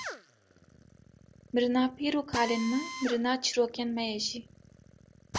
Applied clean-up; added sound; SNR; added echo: none; Drill; 12 dB; none.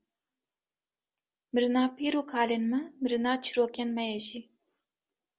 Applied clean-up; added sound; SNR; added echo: none; none; none; none.